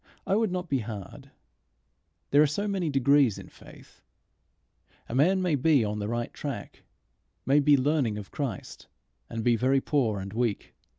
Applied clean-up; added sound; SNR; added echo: none; none; none; none.